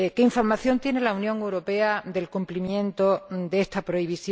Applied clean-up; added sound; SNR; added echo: none; none; none; none.